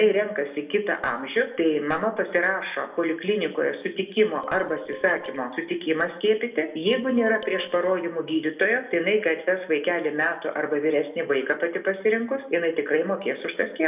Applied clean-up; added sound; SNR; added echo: neural separator model SepFormer DNS4.